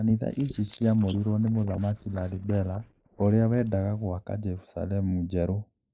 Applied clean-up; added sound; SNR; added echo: neural mask model Resemble Enhance denoiser.